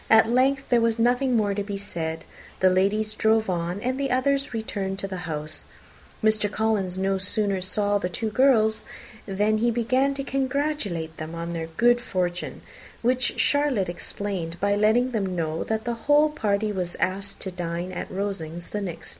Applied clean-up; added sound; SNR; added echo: none; none; none; none.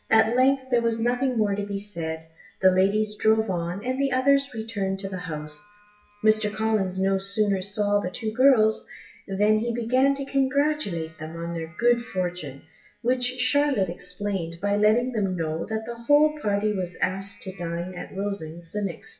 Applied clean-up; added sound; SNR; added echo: classical method WPE with log-MMSE.